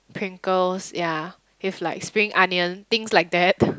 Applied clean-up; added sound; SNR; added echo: none; none; none; none.